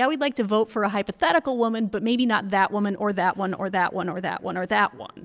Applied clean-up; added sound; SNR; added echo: none; none; none; none.